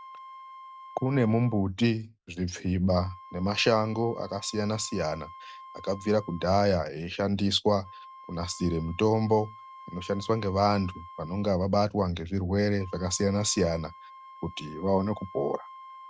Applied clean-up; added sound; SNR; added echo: none; Wind instrument, woodwind instrument; 19 dB; none.